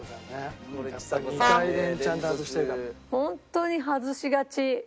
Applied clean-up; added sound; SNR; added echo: none; Vehicle horn, car horn, honking; 1 dB; none.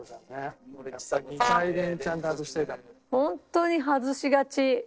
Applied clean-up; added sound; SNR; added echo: neural separator model SepFormer DNS4.